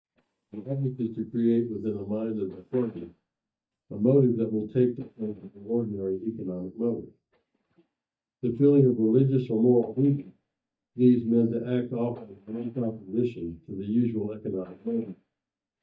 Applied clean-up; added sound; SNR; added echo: neural mask model DeepFilterNet 3.